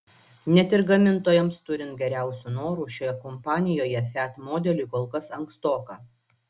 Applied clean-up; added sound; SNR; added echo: none; none; none; none.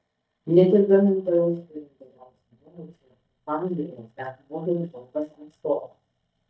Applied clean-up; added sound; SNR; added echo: neural mask model DeepFilterNet 3.